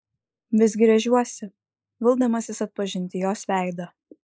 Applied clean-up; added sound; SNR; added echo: neural mask model Resemble Enhance denoiser.